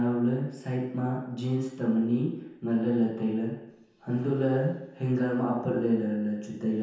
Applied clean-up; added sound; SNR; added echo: none; none; none; reverberation time 0.9 s.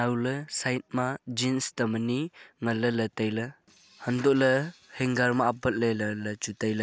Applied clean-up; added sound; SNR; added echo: none; none; none; none.